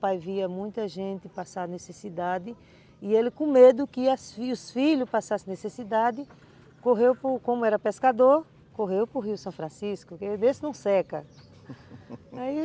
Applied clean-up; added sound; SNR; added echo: none; none; none; none.